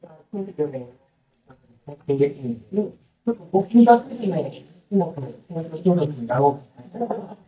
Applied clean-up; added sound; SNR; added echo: neural mask model DeepFilterNet 3.